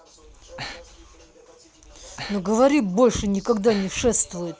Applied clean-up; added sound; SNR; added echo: none; Breathing; 18 dB; none.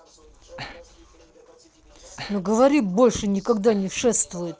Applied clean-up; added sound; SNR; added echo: neural separator model SepFormer DNS4.